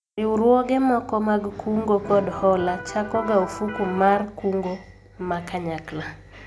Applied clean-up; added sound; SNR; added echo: none; Electric guitar; 11 dB; none.